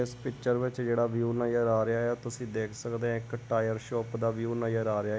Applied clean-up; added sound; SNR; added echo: none; none; none; none.